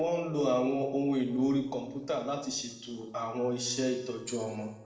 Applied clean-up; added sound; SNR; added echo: neural separator model SepFormer DNS4.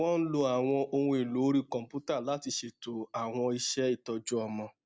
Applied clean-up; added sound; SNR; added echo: none; none; none; none.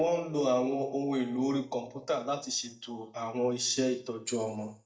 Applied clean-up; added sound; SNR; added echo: neural mask model DeepFilterNet 3.